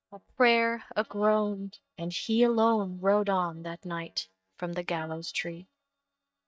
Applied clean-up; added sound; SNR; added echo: neural mask model DeepFilterNet 3.